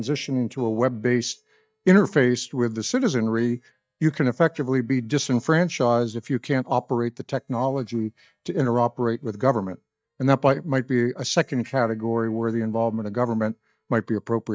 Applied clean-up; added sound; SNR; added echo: neural mask model DeepFilterNet 3.